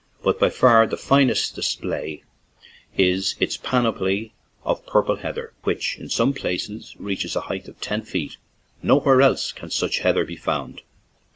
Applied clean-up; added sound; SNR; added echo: none; none; none; none.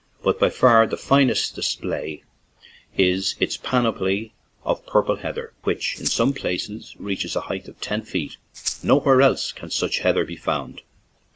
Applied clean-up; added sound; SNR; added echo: none; Rattle (instrument); 8 dB; none.